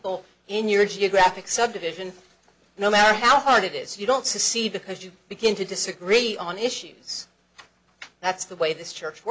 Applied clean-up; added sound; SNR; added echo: none; none; none; none.